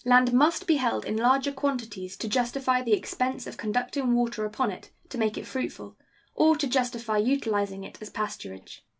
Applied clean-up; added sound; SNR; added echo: none; none; none; none.